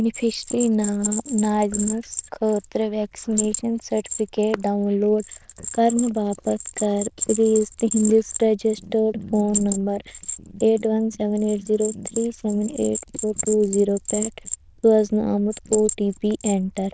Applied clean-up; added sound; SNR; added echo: neural diffusion model UNIVERSE++.